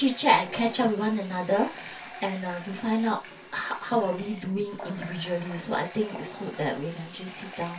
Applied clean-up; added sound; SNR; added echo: none; Water tap, faucet; 15 dB; reverberation time 0.2 s.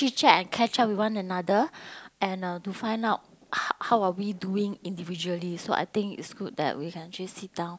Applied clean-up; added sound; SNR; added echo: none; none; none; none.